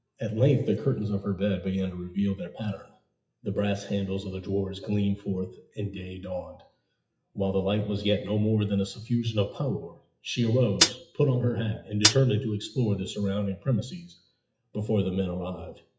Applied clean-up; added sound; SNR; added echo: classical method WPE with log-MMSE.